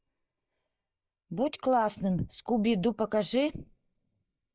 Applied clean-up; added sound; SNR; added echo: neural mask model DeepFilterNet 3.